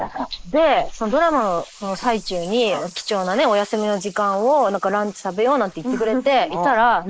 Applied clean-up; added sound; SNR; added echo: neural mask model Resemble Enhance denoiser.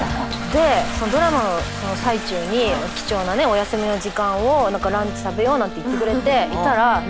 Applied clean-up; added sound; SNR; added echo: none; Bowed string instrument + Toilet flush; 9 dB; none.